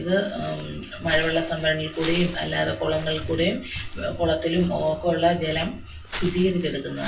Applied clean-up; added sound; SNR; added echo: none; Walk, footsteps / Bird; 10 dB; reverberation time 0.3 s.